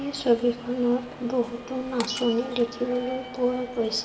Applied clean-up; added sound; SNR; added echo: none; Walk, footsteps / Subway, metro, underground; 14 dB; reverberation time 1.9 s.